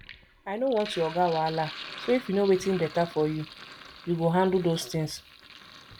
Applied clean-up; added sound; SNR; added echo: none; Sink (filling or washing); 16 dB; none.